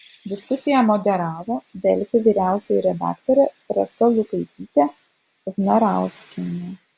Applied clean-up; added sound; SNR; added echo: none; none; none; none.